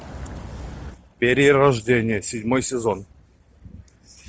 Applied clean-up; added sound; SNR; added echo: none; none; none; none.